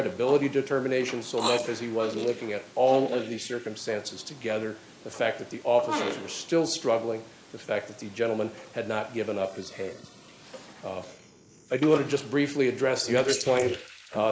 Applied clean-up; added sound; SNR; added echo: neural mask model Resemble Enhance denoiser.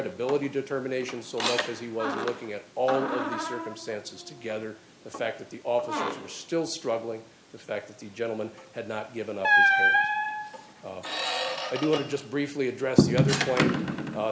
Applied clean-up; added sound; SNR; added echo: none; Squeak; -2 dB; none.